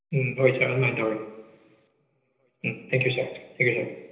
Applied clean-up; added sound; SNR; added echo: none; none; none; reverberation time 1.4 s.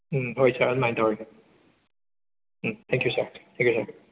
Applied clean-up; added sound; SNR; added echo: none; none; none; none.